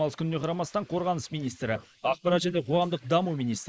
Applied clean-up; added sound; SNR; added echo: neural mask model Resemble Enhance denoiser.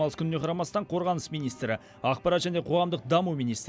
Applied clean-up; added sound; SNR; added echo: none; none; none; none.